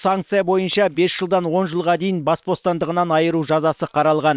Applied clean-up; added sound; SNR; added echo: neural separator model SepFormer WHAM!.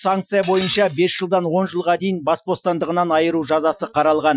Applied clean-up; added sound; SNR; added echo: classical method Wiener filter.